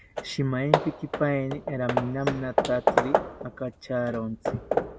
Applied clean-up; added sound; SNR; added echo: none; Hammer / Wood; -1 dB; none.